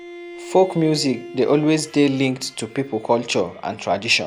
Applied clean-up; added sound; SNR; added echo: none; Bowed string instrument; 18 dB; none.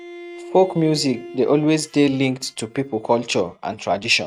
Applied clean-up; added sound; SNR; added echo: neural mask model RNNoise.